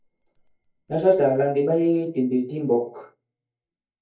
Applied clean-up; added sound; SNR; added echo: neural mask model DeepFilterNet 3.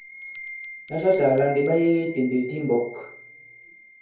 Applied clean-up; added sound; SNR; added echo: none; Bell; 9 dB; reverberation time 0.5 s.